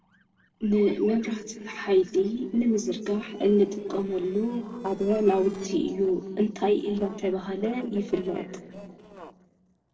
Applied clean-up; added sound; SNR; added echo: neural separator model SepFormer DNS4.